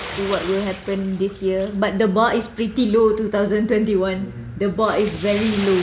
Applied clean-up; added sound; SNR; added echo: none; Bathtub (filling or washing); 16 dB; none.